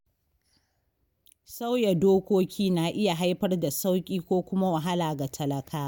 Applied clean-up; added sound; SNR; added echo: none; none; none; none.